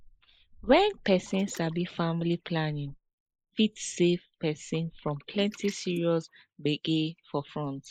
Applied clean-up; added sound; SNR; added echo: neural mask model Resemble Enhance denoiser.